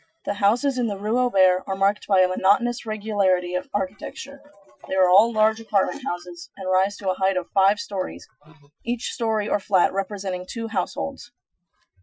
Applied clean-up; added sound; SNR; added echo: classical method Wiener filter.